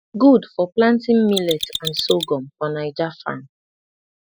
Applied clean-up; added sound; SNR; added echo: classical method spectral subtraction.